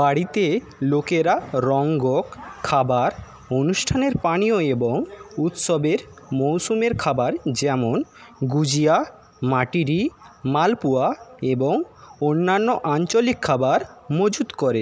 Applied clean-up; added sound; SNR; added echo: none; none; none; none.